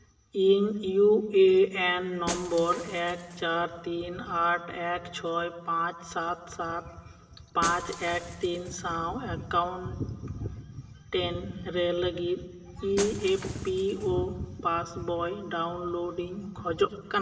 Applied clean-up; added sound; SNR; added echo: none; Shatter; 17 dB; reverberation time 2.1 s.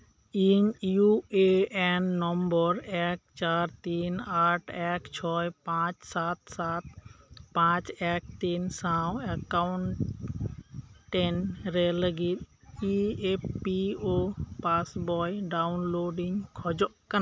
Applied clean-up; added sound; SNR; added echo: none; none; none; none.